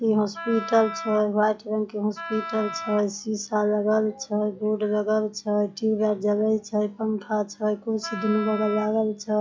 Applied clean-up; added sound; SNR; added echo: classical method log-MMSE.